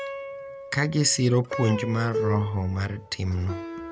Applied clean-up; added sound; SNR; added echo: none; Plucked string instrument; 9 dB; none.